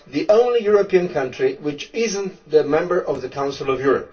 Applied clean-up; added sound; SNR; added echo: none; none; none; reverberation time 0.2 s.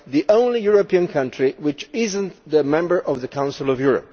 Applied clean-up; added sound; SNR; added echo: none; none; none; none.